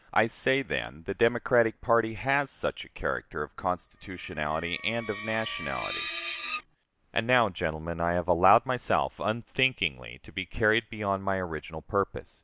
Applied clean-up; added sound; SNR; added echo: none; Screech; 11 dB; none.